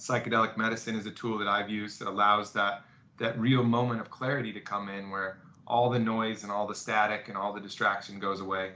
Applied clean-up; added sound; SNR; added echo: none; none; none; none.